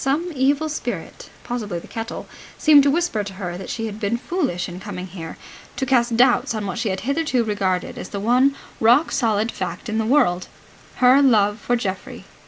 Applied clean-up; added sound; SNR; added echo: none; none; none; none.